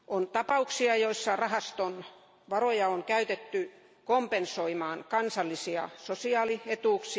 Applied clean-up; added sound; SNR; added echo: none; none; none; none.